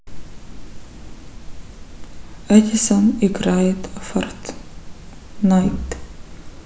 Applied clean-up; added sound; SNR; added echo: none; none; none; none.